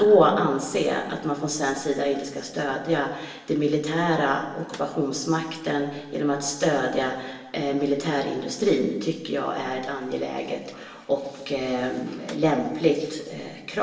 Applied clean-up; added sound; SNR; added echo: none; Snare drum; 20 dB; reverberation time 1.0 s.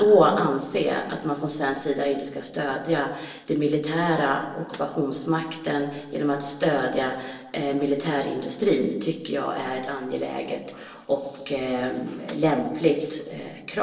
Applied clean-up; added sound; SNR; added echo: neural separator model SepFormer DNS4.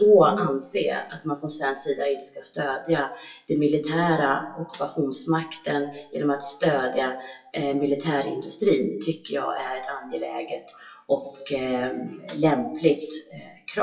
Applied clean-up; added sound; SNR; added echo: classical method WPE with log-MMSE.